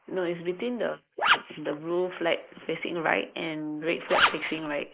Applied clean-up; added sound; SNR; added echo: neural mask model Resemble Enhance denoiser.